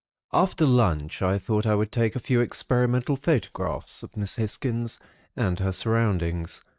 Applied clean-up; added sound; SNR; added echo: neural mask model RNNoise.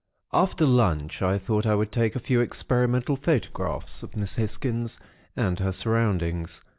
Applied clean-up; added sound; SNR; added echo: none; Wind; 9 dB; none.